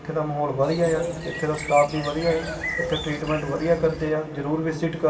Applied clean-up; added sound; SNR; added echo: none; Bird; 9 dB; reverberation time 2.5 s.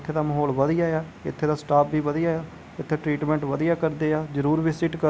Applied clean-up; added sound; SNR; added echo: none; none; none; none.